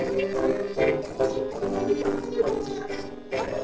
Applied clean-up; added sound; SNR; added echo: neural separator model SepFormer DNS4.